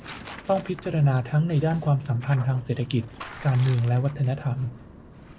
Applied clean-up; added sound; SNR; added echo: none; Thunder + Tearing; 17 dB; none.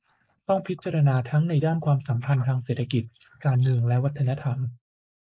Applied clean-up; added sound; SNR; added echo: neural mask model Resemble Enhance denoiser.